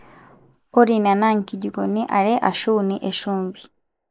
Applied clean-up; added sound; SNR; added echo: neural mask model Resemble Enhance denoiser.